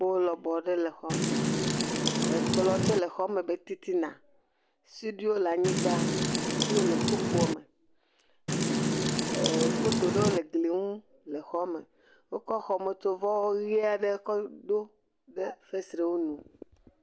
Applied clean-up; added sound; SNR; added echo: none; Wind; -4 dB; none.